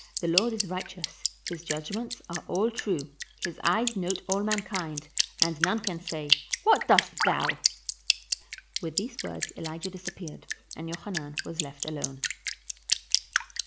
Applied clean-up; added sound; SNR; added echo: none; Drip; 1 dB; none.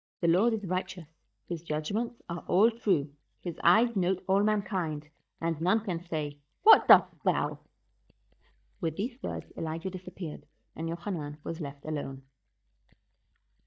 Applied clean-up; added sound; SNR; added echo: neural mask model DeepFilterNet 3.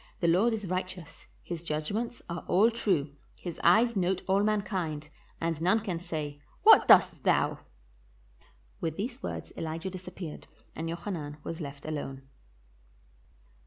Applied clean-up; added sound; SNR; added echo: none; none; none; none.